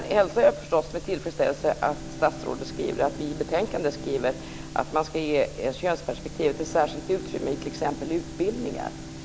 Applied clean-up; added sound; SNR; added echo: none; Bowed string instrument; 15 dB; none.